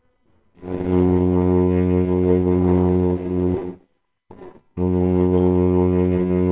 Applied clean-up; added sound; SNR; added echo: neural separator model SepFormer WHAMR!.